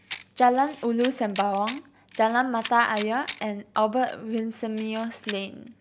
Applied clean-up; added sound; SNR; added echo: none; Camera; 15 dB; none.